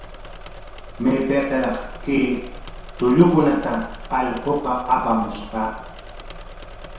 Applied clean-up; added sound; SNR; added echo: none; Engine / Mechanisms; 14 dB; reverberation time 0.7 s.